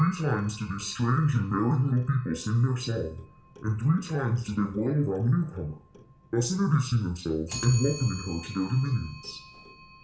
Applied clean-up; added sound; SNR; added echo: none; Clock; 18 dB; reverberation time 0.5 s.